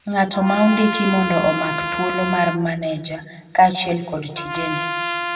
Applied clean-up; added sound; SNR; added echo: none; Trumpet; 7 dB; reverberation time 1.3 s.